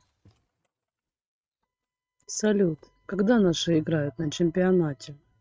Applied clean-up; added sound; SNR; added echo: neural mask model RNNoise.